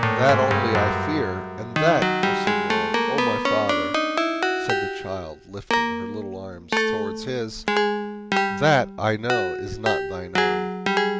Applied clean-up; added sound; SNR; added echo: none; Keyboard (musical); -3 dB; none.